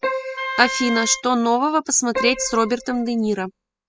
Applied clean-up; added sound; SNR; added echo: classical method spectral subtraction.